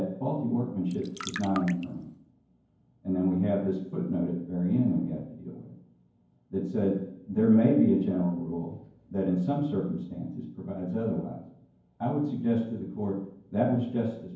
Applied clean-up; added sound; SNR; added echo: none; Trickle, dribble; 13 dB; reverberation time 0.9 s.